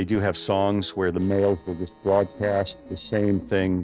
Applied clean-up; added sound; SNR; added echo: neural separator model SepFormer DNS4.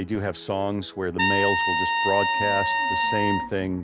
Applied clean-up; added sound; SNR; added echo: none; Trumpet; -2 dB; none.